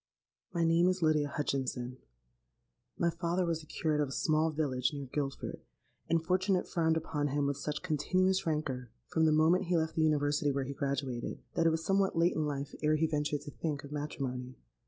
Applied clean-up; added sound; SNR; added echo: none; none; none; none.